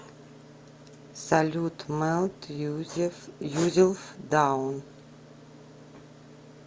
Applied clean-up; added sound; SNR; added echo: none; none; none; none.